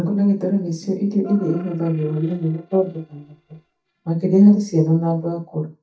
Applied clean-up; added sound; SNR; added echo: neural mask model DeepFilterNet 3.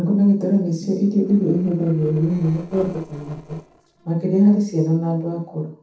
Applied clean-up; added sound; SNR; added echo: neural separator model SepFormer DNS4.